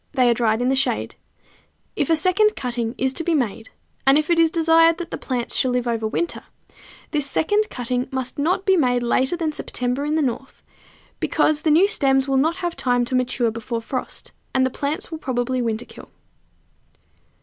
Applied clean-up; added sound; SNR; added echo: none; none; none; none.